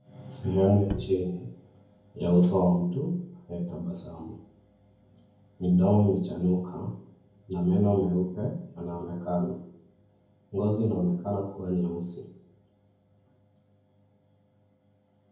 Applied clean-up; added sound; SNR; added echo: none; Bowed string instrument; 10 dB; reverberation time 0.9 s.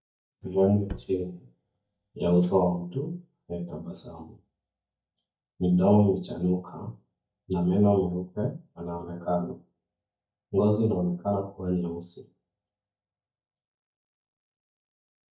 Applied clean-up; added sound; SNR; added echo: neural mask model DeepFilterNet 3.